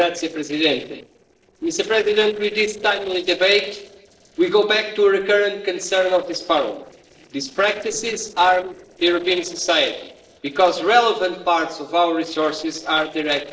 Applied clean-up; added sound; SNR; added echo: neural separator model SepFormer DNS4.